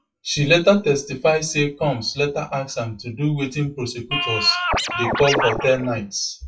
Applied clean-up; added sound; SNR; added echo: classical method WPE with log-MMSE.